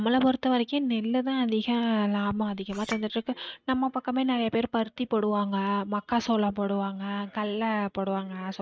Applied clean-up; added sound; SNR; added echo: neural mask model RNNoise.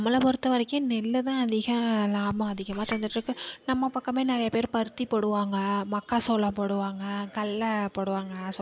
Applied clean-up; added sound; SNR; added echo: none; Chink, clink; 15 dB; none.